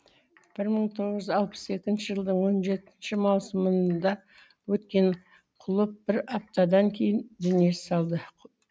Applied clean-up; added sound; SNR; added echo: none; none; none; none.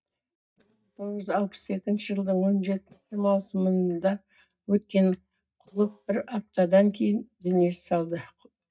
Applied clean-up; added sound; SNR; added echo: neural mask model DeepFilterNet 3.